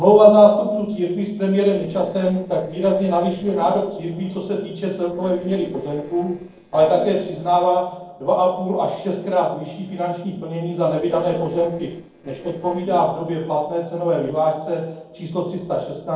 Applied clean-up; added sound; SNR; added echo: neural separator model SepFormer DNS4.